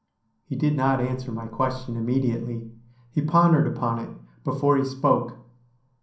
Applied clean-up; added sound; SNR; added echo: none; none; none; reverberation time 0.6 s.